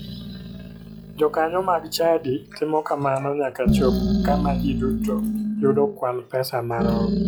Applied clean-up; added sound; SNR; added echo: classical method log-MMSE.